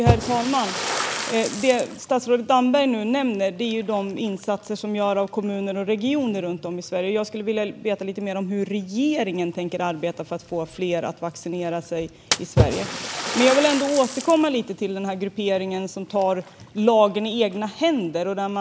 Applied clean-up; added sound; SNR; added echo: none; Splash, splatter; 8 dB; none.